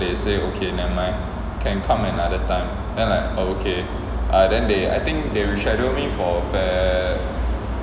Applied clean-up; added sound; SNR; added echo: none; none; none; none.